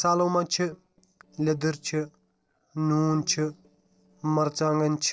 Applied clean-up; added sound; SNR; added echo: neural separator model SepFormer DNS4.